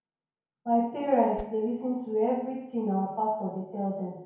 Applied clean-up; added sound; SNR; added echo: none; Whoosh, swoosh, swish; 15 dB; reverberation time 0.9 s.